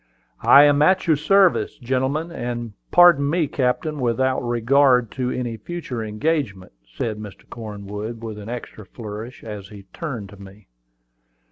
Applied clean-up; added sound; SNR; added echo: none; none; none; none.